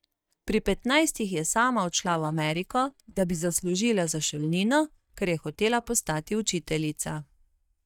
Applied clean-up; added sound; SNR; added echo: neural mask model DeepFilterNet 3.